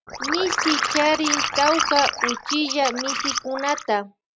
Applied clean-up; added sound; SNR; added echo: none; Liquid; 1 dB; none.